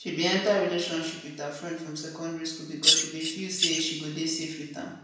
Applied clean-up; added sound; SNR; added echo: none; Bird vocalization, bird call, bird song; -5 dB; reverberation time 0.8 s.